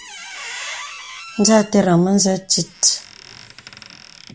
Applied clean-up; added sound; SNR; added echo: none; Squeak; 16 dB; none.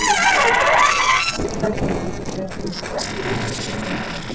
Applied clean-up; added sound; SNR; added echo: neural separator model SepFormer DNS4.